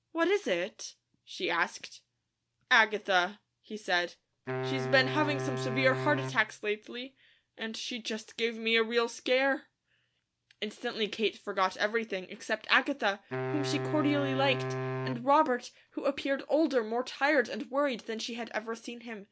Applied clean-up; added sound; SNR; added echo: none; Wind instrument, woodwind instrument; 5 dB; none.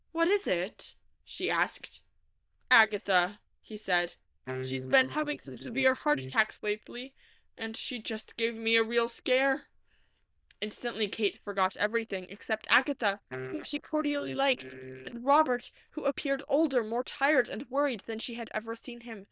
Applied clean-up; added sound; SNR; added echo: neural diffusion model UNIVERSE++.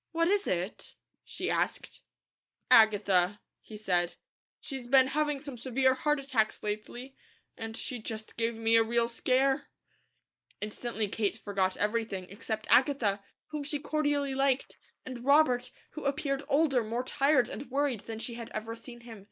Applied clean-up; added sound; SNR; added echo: neural mask model Resemble Enhance denoiser.